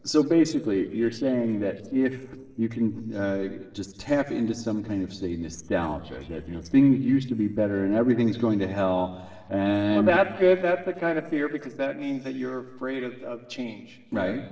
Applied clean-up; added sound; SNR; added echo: neural separator model SepFormer DNS4.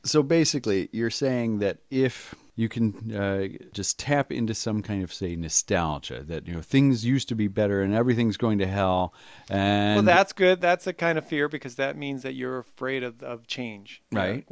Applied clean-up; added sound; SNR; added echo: none; none; none; none.